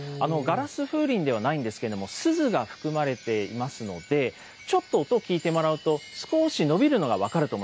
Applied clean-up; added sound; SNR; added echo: none; none; none; none.